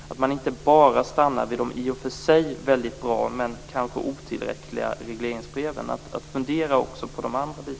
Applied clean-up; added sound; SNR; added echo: none; none; none; none.